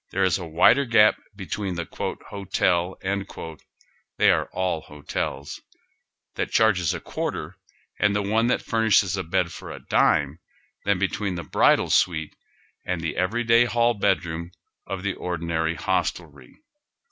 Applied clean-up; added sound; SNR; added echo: none; none; none; none.